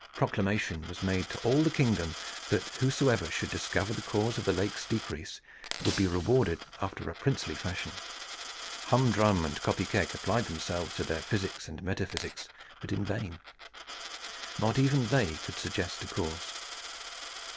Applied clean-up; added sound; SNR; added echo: none; Shatter + Coin (dropping); 11 dB; none.